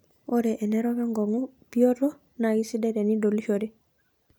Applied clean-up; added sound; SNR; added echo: none; none; none; none.